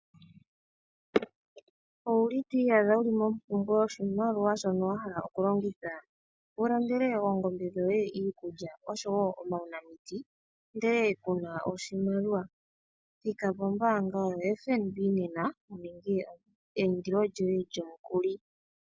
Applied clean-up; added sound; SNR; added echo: none; none; none; none.